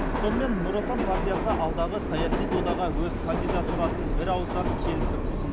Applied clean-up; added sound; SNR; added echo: none; Subway, metro, underground; -3 dB; none.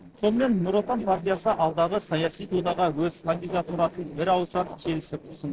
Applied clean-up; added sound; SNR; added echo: neural separator model SepFormer DNS4.